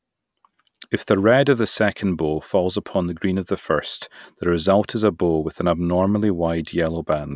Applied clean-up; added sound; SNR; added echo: none; none; none; none.